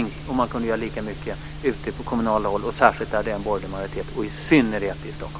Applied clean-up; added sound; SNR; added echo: none; none; none; none.